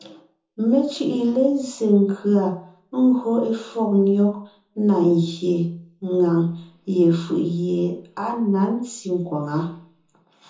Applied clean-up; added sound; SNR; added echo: none; none; none; reverberation time 0.6 s.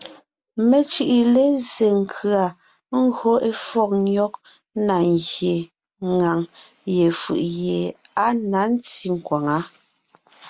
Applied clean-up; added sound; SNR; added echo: none; none; none; none.